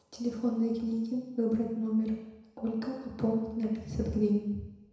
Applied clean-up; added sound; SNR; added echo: none; none; none; reverberation time 1.0 s.